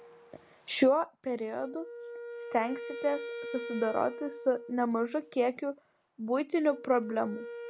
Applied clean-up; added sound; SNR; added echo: none; Wind instrument, woodwind instrument; 12 dB; none.